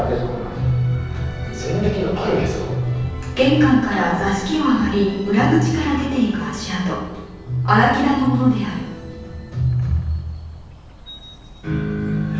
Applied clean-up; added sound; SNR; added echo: none; Bird vocalization, bird call, bird song; 19 dB; reverberation time 1.1 s.